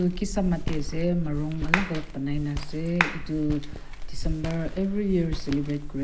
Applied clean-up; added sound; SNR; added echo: none; Walk, footsteps + Clapping; 2 dB; none.